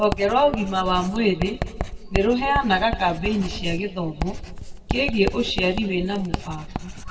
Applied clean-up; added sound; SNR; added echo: none; Writing; 7 dB; reverberation time 1.5 s.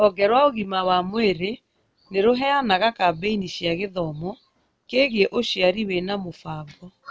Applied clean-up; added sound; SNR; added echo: none; none; none; none.